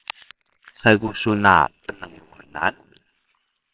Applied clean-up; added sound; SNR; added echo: neural separator model SepFormer WHAMR!.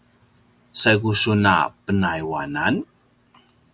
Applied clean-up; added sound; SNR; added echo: none; none; none; none.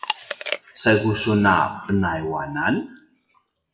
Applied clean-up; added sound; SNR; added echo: classical method WPE with log-MMSE.